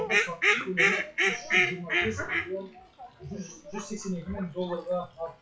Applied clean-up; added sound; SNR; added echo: classical method WPE with log-MMSE.